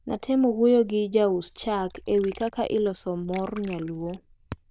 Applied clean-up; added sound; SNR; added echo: neural diffusion model UNIVERSE++.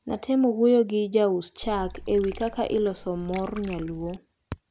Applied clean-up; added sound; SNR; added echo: none; Water / Liquid; 15 dB; none.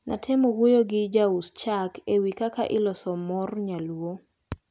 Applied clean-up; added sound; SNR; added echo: none; none; none; none.